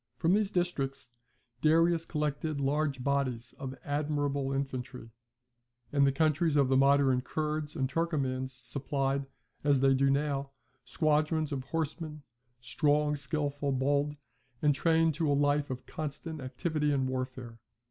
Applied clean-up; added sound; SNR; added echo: none; none; none; none.